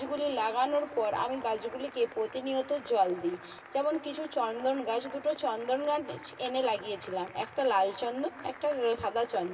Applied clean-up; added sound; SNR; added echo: none; Applause; 18 dB; reverberation time 2.9 s.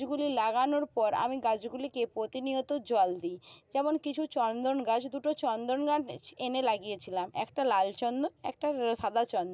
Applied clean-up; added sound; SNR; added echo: none; none; none; none.